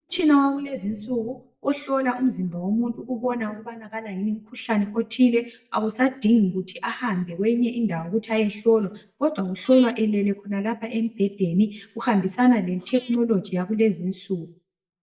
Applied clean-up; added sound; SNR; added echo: neural mask model DeepFilterNet 3.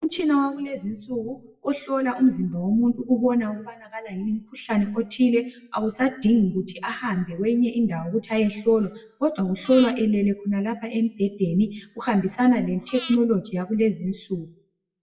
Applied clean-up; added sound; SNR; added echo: classical method WPE with log-MMSE.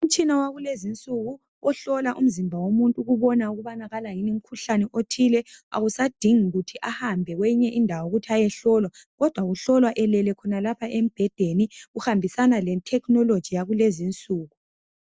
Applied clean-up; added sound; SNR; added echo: none; none; none; none.